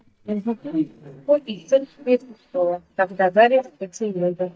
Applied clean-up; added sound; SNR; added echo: neural mask model DeepFilterNet 3.